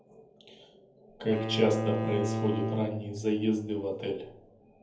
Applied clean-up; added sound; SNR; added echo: none; Bowed string instrument; 3 dB; reverberation time 0.6 s.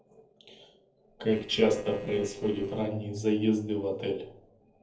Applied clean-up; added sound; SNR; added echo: neural separator model SepFormer DNS4.